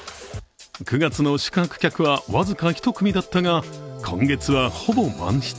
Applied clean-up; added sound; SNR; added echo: none; none; none; none.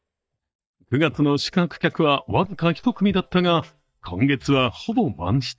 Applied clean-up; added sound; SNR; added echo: neural mask model DeepFilterNet 3.